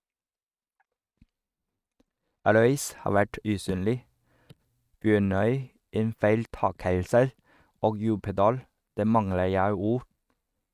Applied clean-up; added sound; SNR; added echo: neural mask model RNNoise.